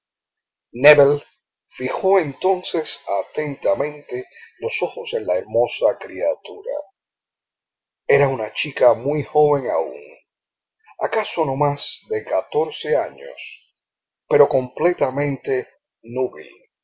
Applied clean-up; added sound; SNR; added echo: none; none; none; none.